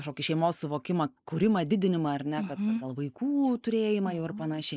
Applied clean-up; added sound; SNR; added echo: neural mask model Resemble Enhance denoiser.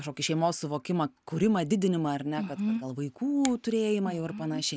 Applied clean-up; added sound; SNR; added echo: none; Finger snapping; 18 dB; none.